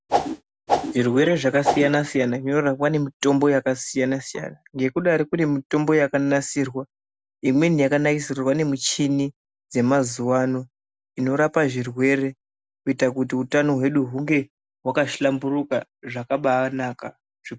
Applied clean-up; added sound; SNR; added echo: none; Whoosh, swoosh, swish; 1 dB; none.